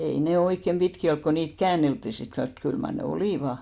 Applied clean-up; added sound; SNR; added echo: none; none; none; none.